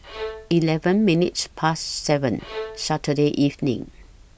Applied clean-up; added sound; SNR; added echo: none; Bowed string instrument; 16 dB; none.